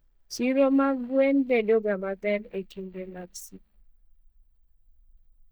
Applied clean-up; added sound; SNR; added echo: neural mask model DeepFilterNet 3.